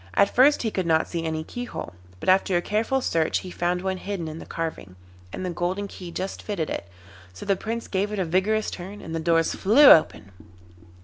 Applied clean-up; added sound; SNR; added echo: none; none; none; none.